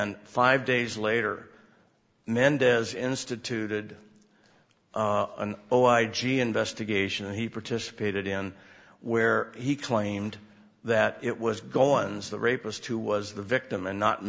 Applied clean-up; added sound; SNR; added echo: none; none; none; none.